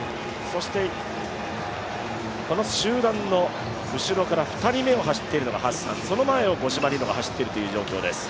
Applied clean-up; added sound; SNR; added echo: none; Piano; 20 dB; none.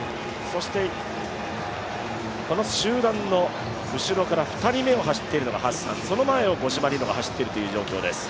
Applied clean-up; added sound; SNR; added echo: none; none; none; none.